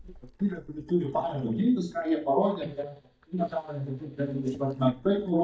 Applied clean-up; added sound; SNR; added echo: neural mask model DeepFilterNet 3.